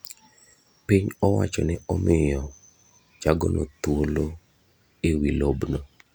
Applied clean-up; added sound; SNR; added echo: none; none; none; none.